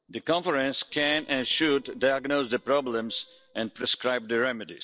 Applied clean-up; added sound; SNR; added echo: neural separator model SepFormer DNS4.